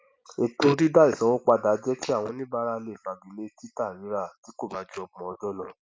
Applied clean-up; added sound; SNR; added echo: none; none; none; none.